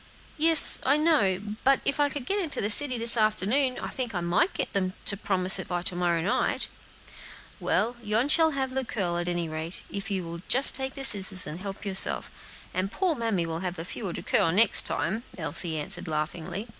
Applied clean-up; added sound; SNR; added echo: none; none; none; none.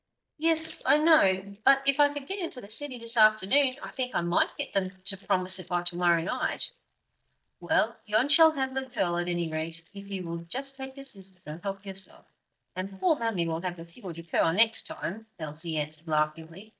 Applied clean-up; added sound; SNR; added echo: neural mask model DeepFilterNet 3.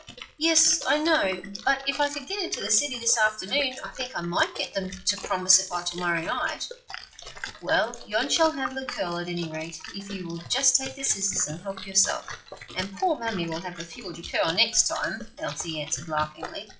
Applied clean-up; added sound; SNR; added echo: classical method WPE with log-MMSE.